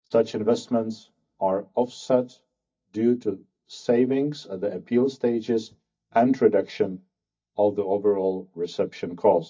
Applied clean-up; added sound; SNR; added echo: neural mask model DeepFilterNet 3.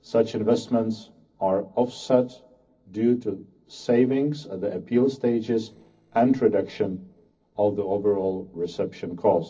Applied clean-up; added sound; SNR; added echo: neural separator model SepFormer DNS4.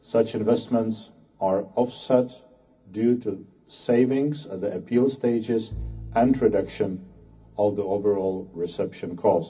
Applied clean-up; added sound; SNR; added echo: none; Bowed string instrument; 16 dB; reverberation time 0.4 s.